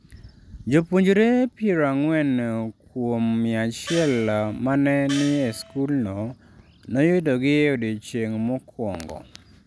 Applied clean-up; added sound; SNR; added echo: none; Gong; 14 dB; none.